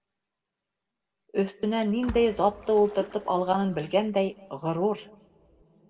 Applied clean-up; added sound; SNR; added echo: none; Splash, splatter; 17 dB; reverberation time 2.0 s.